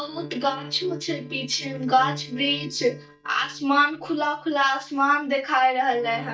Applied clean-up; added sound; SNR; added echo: neural mask model DeepFilterNet 3.